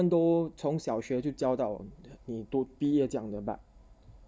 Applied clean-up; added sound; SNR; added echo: none; none; none; none.